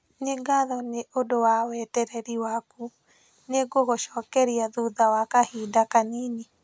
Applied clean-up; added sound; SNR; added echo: none; none; none; none.